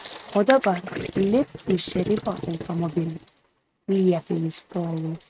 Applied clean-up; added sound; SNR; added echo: neural mask model RNNoise.